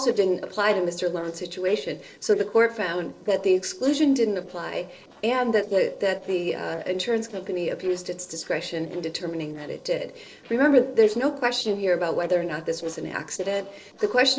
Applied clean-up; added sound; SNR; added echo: neural separator model SepFormer DNS4.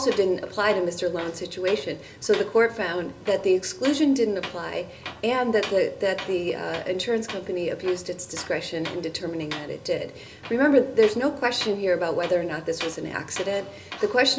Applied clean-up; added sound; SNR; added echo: none; Tools; 16 dB; reverberation time 0.2 s.